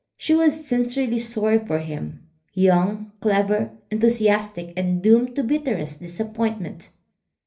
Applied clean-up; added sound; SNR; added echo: none; none; none; reverberation time 0.3 s.